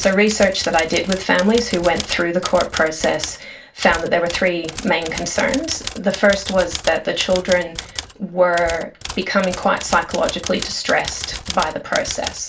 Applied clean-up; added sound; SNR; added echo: none; Typewriter; 12 dB; reverberation time 0.2 s.